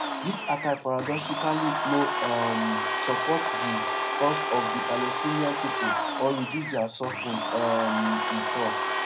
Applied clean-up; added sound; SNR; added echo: none; Domestic sounds, home sounds; -2 dB; reverberation time 0.5 s.